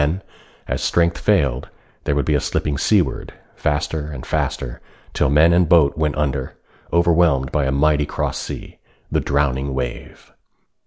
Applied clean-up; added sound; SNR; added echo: none; none; none; none.